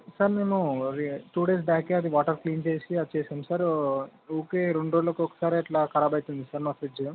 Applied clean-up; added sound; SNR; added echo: none; none; none; none.